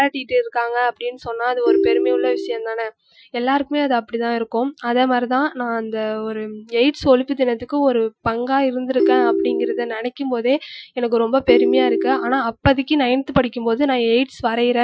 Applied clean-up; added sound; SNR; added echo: classical method Wiener filter.